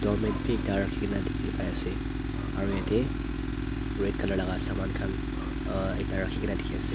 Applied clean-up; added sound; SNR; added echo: none; Tools; -1 dB; none.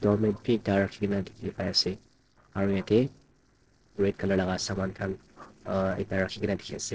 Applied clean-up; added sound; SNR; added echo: neural separator model SepFormer DNS4.